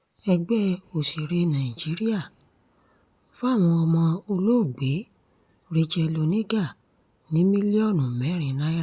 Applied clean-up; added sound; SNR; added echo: none; none; none; none.